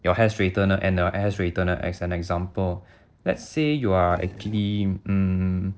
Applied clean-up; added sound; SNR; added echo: neural separator model SepFormer DNS4.